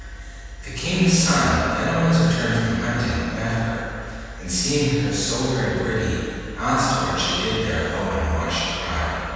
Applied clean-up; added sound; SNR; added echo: none; Mechanical fan; 16 dB; reverberation time 2.1 s.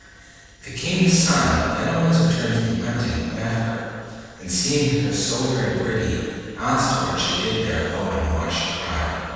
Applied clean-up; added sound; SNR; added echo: neural separator model SepFormer DNS4.